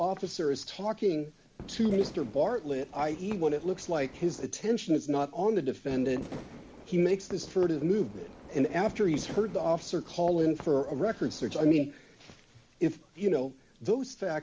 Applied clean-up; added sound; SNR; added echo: none; Fireworks; 16 dB; none.